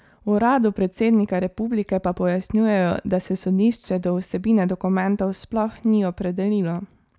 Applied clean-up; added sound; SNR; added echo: none; none; none; none.